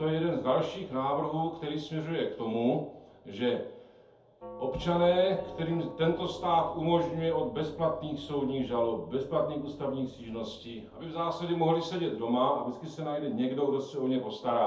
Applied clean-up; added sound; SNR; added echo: none; Doorbell; 19 dB; reverberation time 0.5 s.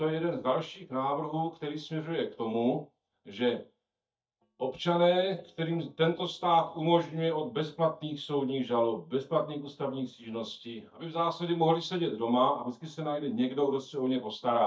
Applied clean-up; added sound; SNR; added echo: neural mask model DeepFilterNet 3.